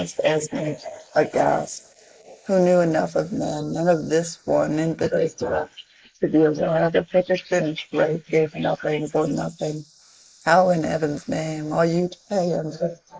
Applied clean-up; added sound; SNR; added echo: neural mask model Resemble Enhance denoiser.